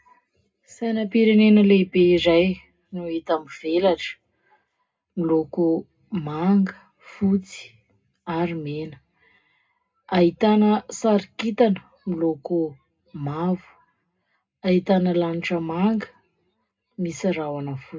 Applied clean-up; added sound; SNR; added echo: none; none; none; reverberation time 0.2 s.